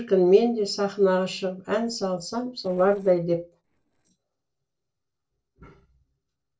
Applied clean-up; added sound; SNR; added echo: neural separator model SepFormer DNS4.